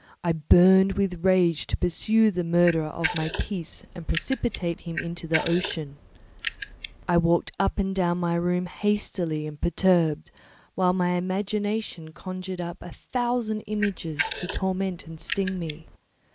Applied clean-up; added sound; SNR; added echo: none; Camera; 7 dB; none.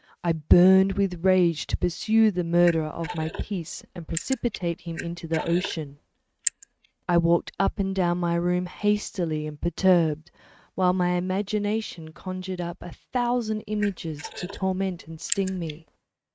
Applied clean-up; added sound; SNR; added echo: neural mask model RNNoise.